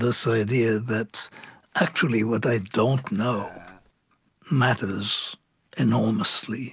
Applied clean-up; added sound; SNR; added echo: none; Burping, eructation; 20 dB; none.